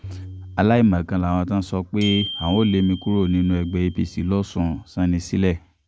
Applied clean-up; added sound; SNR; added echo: none; Tabla + Glockenspiel; 16 dB; none.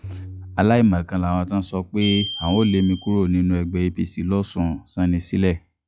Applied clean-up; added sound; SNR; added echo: classical method log-MMSE.